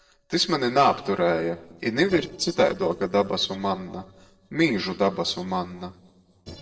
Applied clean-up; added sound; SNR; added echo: neural separator model SepFormer DNS4.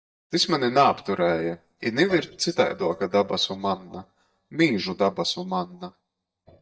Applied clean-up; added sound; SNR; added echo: neural mask model DeepFilterNet 3.